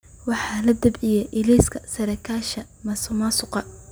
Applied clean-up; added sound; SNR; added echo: none; none; none; none.